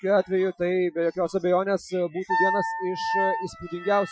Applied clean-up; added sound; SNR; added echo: classical method Wiener filter.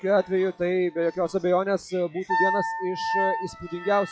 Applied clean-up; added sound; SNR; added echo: classical method log-MMSE.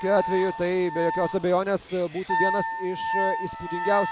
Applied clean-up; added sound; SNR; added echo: none; Wind instrument, woodwind instrument; 4 dB; none.